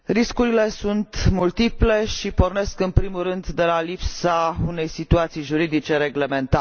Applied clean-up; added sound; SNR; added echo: none; none; none; none.